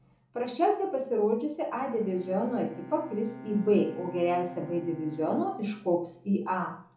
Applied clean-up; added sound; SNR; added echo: none; Bowed string instrument; 18 dB; reverberation time 0.9 s.